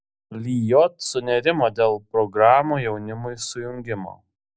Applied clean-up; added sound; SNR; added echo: none; none; none; none.